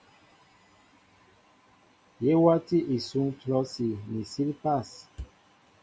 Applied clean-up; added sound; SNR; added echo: none; none; none; none.